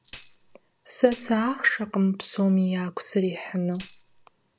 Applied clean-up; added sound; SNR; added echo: none; Tambourine; 4 dB; none.